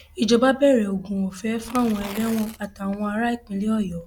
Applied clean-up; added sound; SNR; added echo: none; Tearing; 17 dB; none.